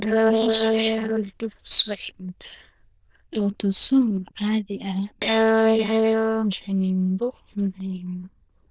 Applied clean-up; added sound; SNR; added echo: neural diffusion model UNIVERSE++.